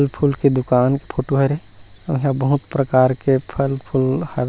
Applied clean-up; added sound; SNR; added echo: none; none; none; none.